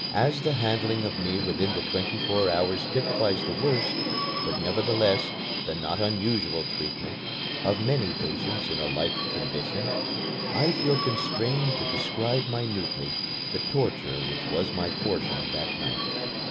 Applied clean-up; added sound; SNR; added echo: none; Subway, metro, underground; 1 dB; none.